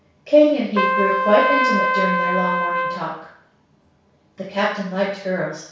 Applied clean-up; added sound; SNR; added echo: none; Trumpet; 2 dB; reverberation time 0.6 s.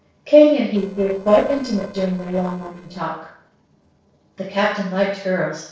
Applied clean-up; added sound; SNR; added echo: neural separator model SepFormer DNS4.